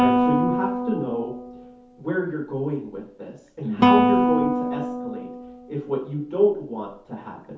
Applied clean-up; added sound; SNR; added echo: none; Guitar; -3 dB; reverberation time 0.5 s.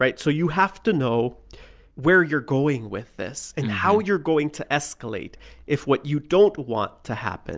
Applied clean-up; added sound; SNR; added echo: none; none; none; none.